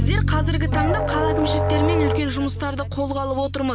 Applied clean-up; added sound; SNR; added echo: none; Musical instrument + Bass guitar; -3 dB; none.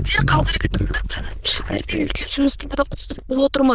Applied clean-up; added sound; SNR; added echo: neural diffusion model UNIVERSE++.